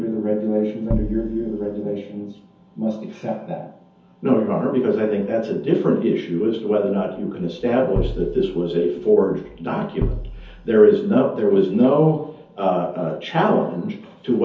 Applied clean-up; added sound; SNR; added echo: none; Bass drum; 6 dB; reverberation time 0.5 s.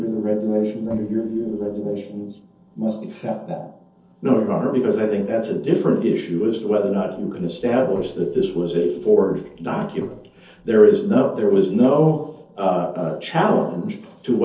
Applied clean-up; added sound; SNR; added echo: neural separator model SepFormer DNS4.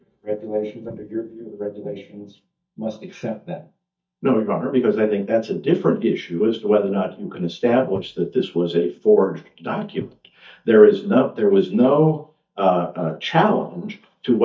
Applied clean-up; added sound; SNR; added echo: neural mask model DeepFilterNet 3.